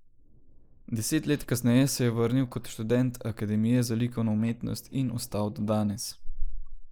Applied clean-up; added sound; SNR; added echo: neural mask model Resemble Enhance denoiser.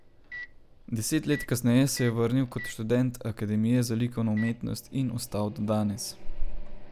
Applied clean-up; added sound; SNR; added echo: none; Microwave oven; 20 dB; none.